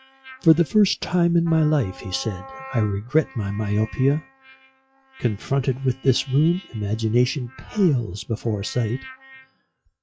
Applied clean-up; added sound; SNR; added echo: classical method log-MMSE.